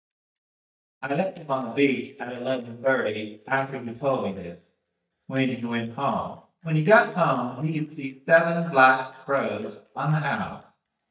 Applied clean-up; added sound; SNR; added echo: neural mask model DeepFilterNet 3.